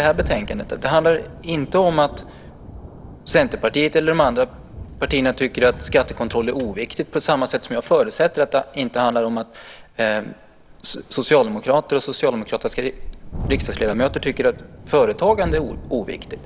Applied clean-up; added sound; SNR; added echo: none; Thunderstorm; 14 dB; none.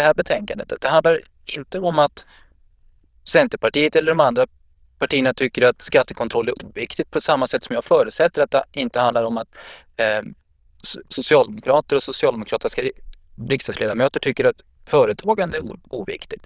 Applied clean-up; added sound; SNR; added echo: neural diffusion model UNIVERSE++.